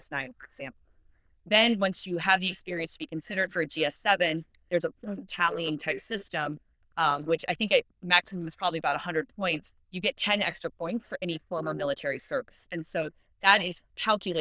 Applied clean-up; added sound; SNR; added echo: neural diffusion model UNIVERSE++.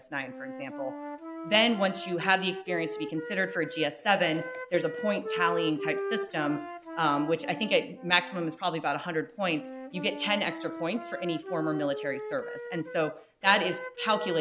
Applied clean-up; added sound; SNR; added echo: none; Wind instrument, woodwind instrument; 9 dB; none.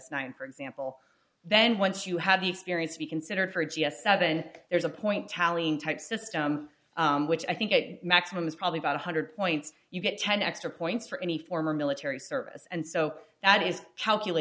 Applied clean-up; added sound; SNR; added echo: none; none; none; none.